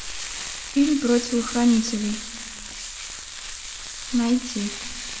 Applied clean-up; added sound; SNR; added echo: none; Frying (food); 9 dB; reverberation time 0.5 s.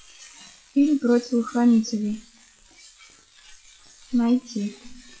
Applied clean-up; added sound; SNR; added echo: classical method WPE with log-MMSE.